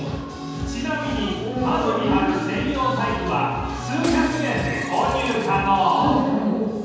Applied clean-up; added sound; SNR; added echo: none; Shatter; 17 dB; reverberation time 1.2 s.